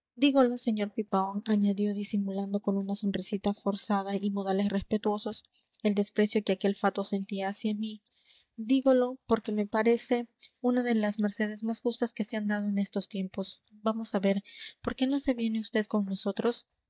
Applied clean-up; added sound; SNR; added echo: neural mask model DeepFilterNet 3.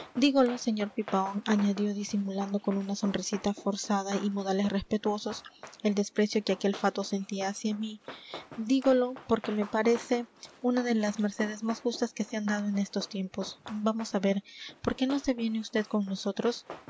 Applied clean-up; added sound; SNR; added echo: none; Run; 18 dB; none.